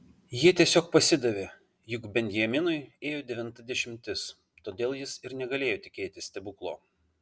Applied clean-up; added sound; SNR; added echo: none; none; none; none.